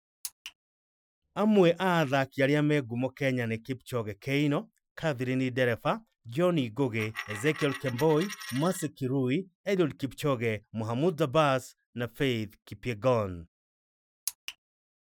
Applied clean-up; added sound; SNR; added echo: classical method Wiener filter.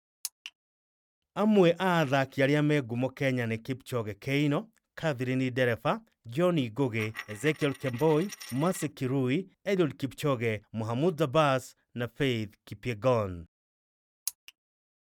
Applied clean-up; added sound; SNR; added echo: neural mask model RNNoise.